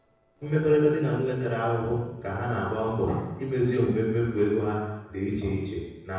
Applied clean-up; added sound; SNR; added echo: neural separator model SepFormer DNS4.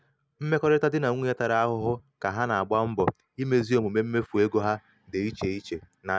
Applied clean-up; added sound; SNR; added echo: none; none; none; none.